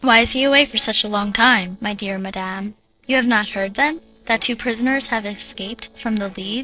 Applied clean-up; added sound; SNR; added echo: neural separator model SepFormer DNS4.